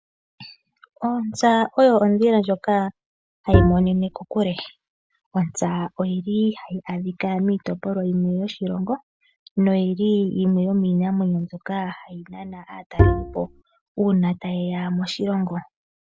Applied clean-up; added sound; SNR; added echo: none; Bowed string instrument; -3 dB; none.